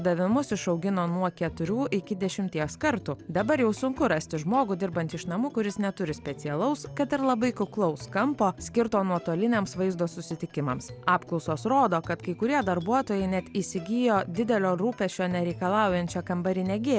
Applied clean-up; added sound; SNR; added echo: none; none; none; none.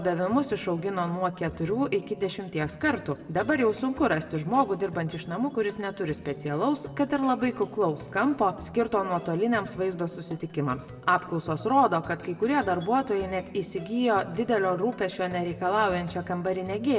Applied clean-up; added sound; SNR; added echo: none; none; none; reverberation time 0.7 s.